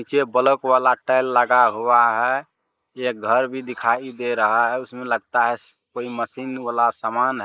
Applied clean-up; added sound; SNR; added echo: neural mask model Resemble Enhance denoiser.